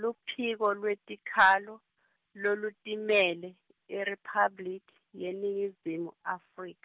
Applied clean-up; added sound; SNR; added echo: none; none; none; none.